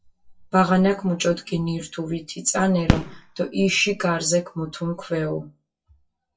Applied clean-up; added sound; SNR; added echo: classical method WPE with log-MMSE.